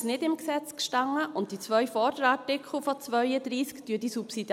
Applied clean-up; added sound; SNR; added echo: none; none; none; none.